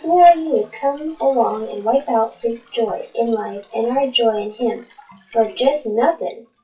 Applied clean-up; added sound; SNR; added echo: classical method WPE with log-MMSE.